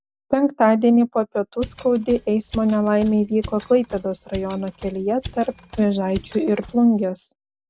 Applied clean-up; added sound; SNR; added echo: none; Mechanisms; 18 dB; none.